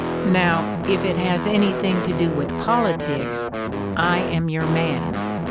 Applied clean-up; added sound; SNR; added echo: none; Guitar; 2 dB; none.